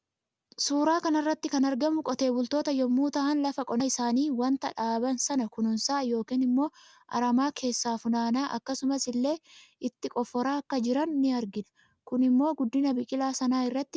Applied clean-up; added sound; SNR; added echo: none; none; none; none.